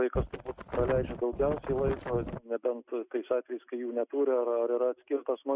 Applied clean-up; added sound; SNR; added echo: neural mask model RNNoise.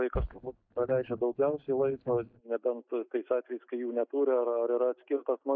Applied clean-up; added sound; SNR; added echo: neural mask model DeepFilterNet 3.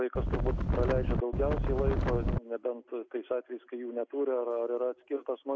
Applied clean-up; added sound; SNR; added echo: none; Wind; -4 dB; none.